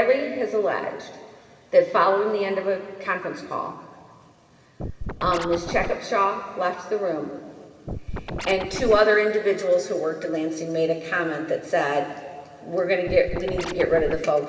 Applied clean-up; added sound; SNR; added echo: none; Scratching (performance technique); 7 dB; reverberation time 2.5 s.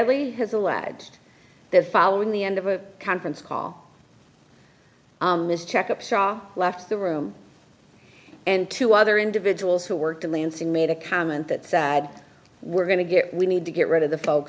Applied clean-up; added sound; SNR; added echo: none; none; none; none.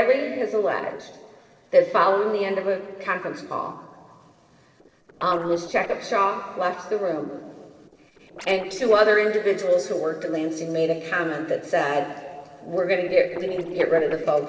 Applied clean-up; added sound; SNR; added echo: neural separator model SepFormer DNS4.